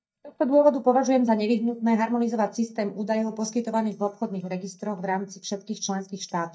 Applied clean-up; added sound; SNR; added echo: neural mask model DeepFilterNet 3.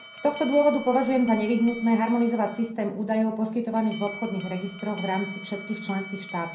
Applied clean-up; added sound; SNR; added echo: none; Alarm; 16 dB; reverberation time 0.6 s.